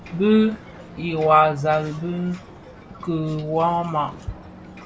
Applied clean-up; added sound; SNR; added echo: none; Ocean; 19 dB; none.